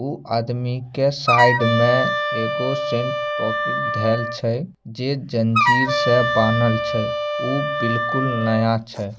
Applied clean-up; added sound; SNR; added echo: none; Wind instrument, woodwind instrument; 0 dB; none.